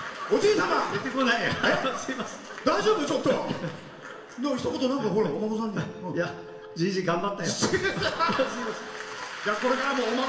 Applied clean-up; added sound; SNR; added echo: none; Vehicle horn, car horn, honking; 18 dB; reverberation time 0.9 s.